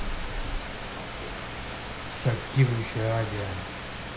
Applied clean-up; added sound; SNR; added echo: none; Rain; 4 dB; reverberation time 0.5 s.